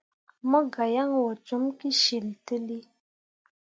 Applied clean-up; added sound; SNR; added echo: none; none; none; none.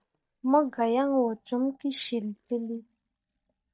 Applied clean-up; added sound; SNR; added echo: neural mask model DeepFilterNet 3.